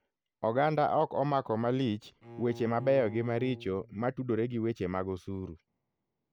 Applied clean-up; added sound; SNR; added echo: none; Bowed string instrument; 17 dB; none.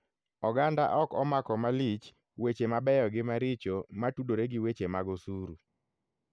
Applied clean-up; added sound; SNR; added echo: none; none; none; none.